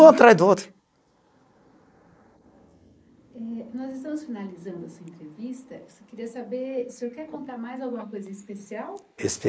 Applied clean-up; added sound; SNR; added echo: neural mask model Resemble Enhance denoiser.